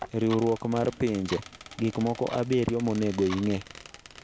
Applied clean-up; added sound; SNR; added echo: none; Clock + Squeak; 16 dB; none.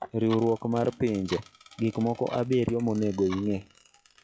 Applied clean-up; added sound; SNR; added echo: classical method log-MMSE.